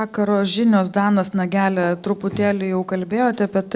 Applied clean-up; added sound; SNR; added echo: none; none; none; none.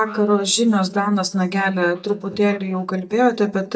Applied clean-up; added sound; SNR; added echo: neural mask model DeepFilterNet 3.